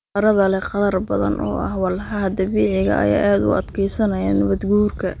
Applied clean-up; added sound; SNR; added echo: none; none; none; none.